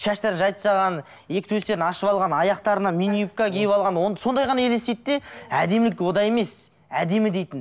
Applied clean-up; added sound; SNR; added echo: none; none; none; none.